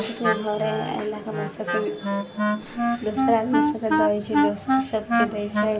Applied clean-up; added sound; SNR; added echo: none; Wind instrument, woodwind instrument; -2 dB; none.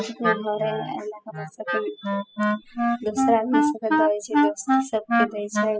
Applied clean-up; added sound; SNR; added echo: classical method spectral subtraction.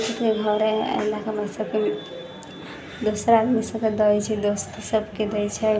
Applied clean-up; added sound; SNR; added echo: none; none; none; none.